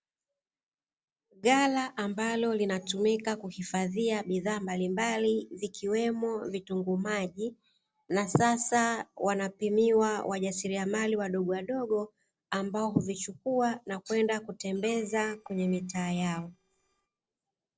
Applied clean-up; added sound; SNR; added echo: neural separator model SepFormer DNS4.